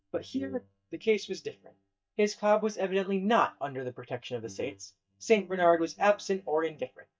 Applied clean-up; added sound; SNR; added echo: neural mask model DeepFilterNet 3.